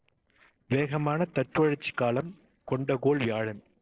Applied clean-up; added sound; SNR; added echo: neural separator model SepFormer DNS4.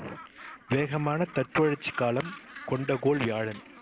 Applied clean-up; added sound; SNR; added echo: none; Gull, seagull; 17 dB; none.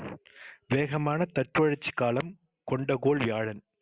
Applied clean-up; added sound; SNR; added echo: none; none; none; none.